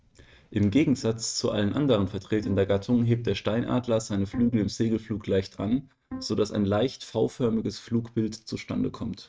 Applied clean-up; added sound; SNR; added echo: neural mask model RNNoise.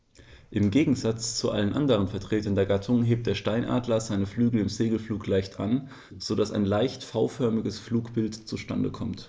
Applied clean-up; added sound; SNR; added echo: neural mask model Resemble Enhance denoiser.